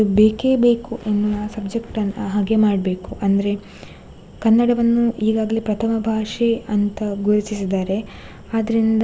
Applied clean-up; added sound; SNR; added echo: none; none; none; none.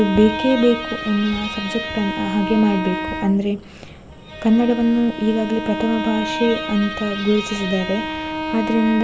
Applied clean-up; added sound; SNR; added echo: none; Bowed string instrument; 7 dB; none.